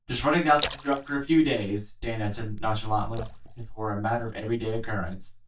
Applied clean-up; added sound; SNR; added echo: neural mask model DeepFilterNet 3.